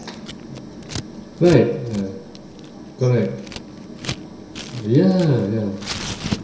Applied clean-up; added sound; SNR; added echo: none; Scissors; 13 dB; reverberation time 0.7 s.